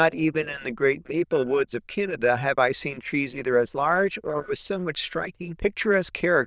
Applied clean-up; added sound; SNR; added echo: neural diffusion model UNIVERSE++.